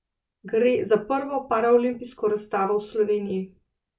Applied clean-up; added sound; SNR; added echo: none; none; none; none.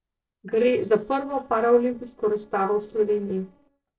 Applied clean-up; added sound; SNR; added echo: neural separator model SepFormer DNS4.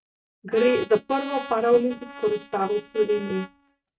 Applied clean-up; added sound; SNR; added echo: neural mask model RNNoise.